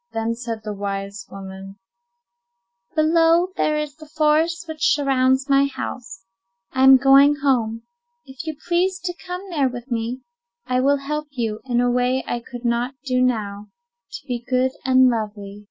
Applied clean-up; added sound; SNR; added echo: none; none; none; none.